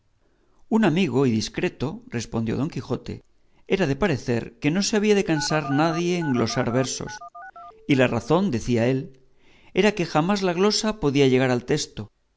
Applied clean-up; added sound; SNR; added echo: none; Telephone; 14 dB; none.